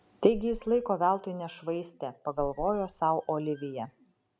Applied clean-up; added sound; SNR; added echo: none; Squeak; 18 dB; none.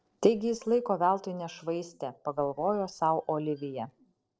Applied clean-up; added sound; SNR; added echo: neural separator model SepFormer DNS4.